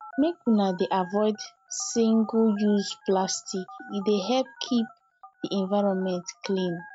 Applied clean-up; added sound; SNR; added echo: neural mask model RNNoise.